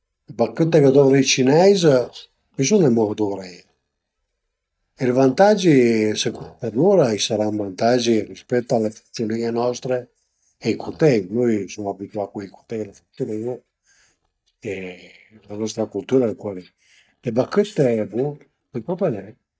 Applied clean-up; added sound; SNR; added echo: neural mask model DeepFilterNet 3.